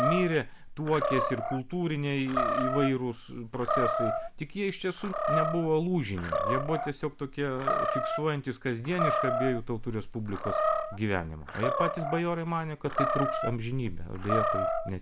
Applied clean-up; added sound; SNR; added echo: none; Animal; 1 dB; none.